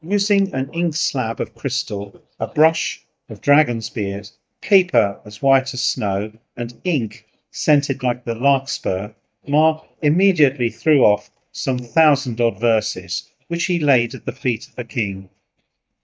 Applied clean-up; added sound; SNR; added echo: neural mask model DeepFilterNet 3.